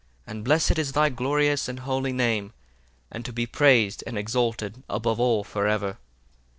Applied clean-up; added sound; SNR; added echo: neural separator model SepFormer DNS4.